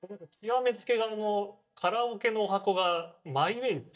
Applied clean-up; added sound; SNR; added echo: neural mask model DeepFilterNet 3.